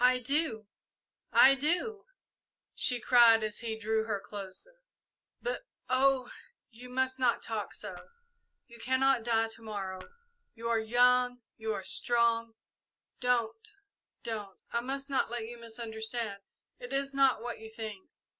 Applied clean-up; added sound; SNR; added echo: neural separator model SepFormer DNS4.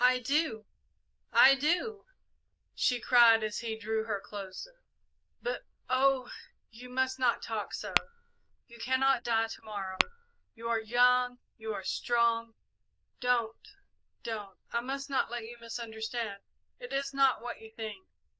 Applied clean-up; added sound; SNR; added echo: neural diffusion model UNIVERSE++.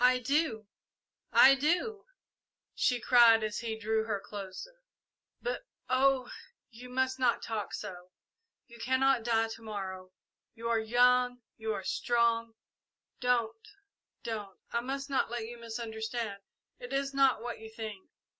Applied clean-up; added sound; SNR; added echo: none; none; none; none.